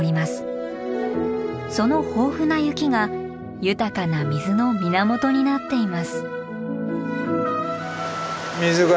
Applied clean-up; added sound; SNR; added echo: none; none; none; none.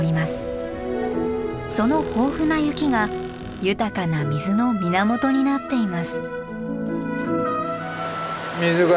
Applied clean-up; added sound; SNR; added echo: none; Boom + Tools; 19 dB; none.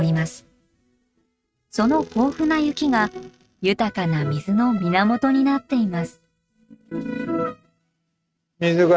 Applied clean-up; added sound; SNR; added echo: neural mask model RNNoise.